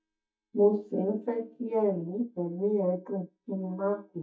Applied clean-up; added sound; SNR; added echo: neural mask model DeepFilterNet 3.